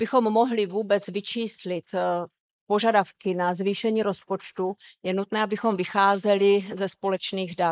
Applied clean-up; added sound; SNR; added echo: neural mask model Resemble Enhance denoiser.